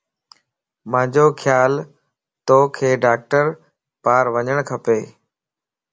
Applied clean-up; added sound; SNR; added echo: none; none; none; none.